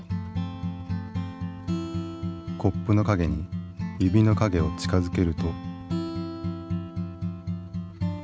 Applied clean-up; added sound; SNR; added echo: none; none; none; none.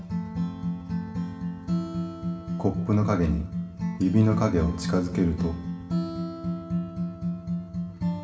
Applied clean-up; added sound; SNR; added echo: none; none; none; reverberation time 0.7 s.